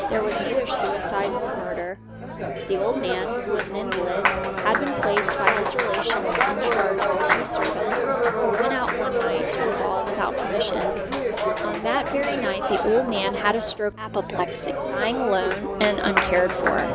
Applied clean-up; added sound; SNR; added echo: none; Applause; -2 dB; none.